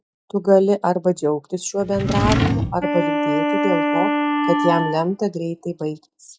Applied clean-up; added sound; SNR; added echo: classical method log-MMSE.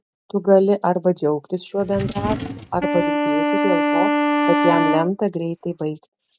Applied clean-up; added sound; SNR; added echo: neural mask model RNNoise.